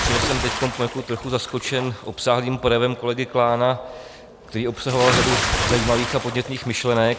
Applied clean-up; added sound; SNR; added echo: none; Bathtub (filling or washing) / Splash, splatter; 5 dB; none.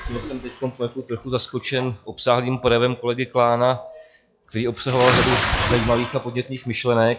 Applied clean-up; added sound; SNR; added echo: classical method log-MMSE.